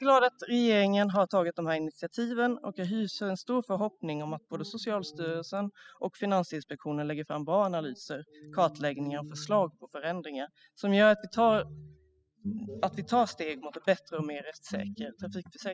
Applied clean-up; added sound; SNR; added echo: classical method spectral subtraction.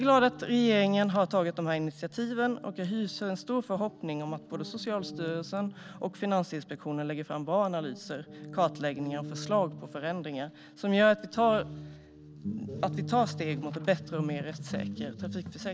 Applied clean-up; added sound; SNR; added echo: none; Guitar; 12 dB; none.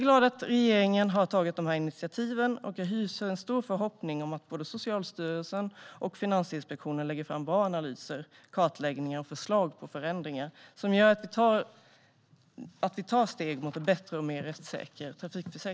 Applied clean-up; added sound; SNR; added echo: none; none; none; none.